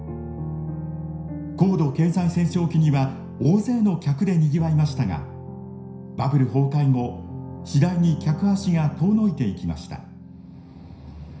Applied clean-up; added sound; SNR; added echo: none; none; none; reverberation time 0.5 s.